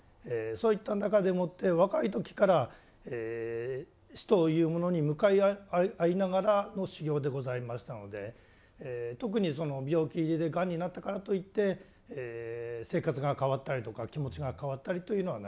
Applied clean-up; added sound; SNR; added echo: none; none; none; none.